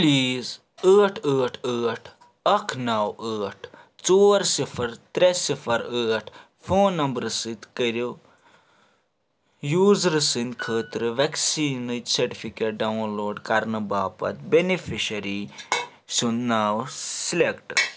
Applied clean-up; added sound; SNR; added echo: none; Piano; 18 dB; none.